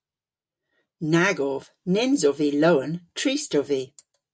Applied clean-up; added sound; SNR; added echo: none; none; none; none.